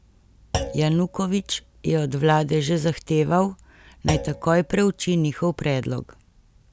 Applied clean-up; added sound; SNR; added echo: none; Thump, thud; 11 dB; none.